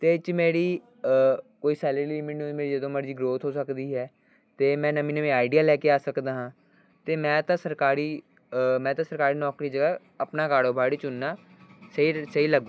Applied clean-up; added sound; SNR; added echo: none; none; none; none.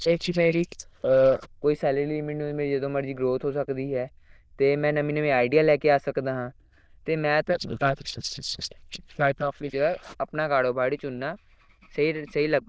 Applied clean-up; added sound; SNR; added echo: neural diffusion model UNIVERSE++.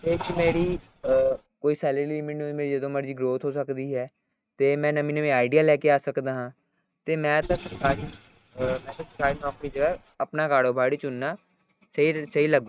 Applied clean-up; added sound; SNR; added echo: neural mask model RNNoise.